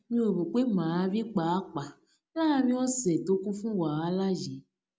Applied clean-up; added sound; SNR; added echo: none; none; none; none.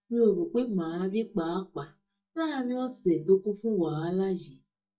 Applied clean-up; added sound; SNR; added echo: neural mask model DeepFilterNet 3.